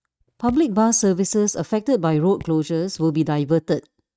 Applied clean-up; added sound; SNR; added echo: neural mask model RNNoise.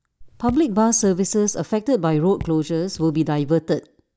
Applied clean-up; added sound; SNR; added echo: none; Raindrop / Drip; 18 dB; none.